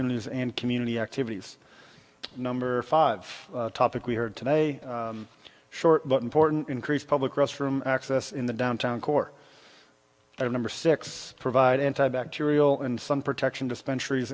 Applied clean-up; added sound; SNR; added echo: none; none; none; none.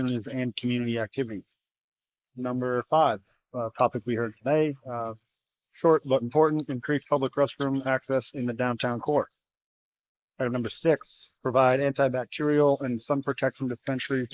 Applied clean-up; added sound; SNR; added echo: neural mask model Resemble Enhance denoiser.